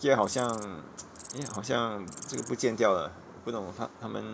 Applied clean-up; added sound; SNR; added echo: none; Insect; 16 dB; none.